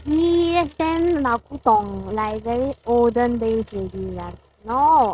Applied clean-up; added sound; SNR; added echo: neural mask model RNNoise.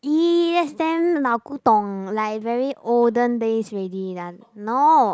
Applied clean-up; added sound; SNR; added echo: none; none; none; none.